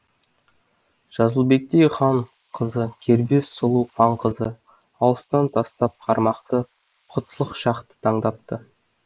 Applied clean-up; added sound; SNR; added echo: neural mask model Resemble Enhance denoiser.